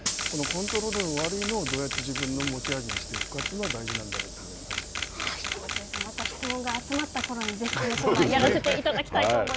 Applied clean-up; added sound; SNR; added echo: none; Sliding door / Hiss + Camera; 4 dB; none.